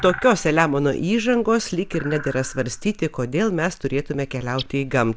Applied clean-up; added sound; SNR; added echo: none; none; none; none.